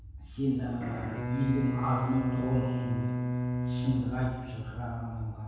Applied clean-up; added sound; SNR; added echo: none; Bowed string instrument; 1 dB; reverberation time 1.2 s.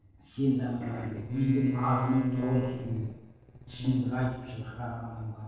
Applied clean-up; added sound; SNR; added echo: neural separator model SepFormer DNS4.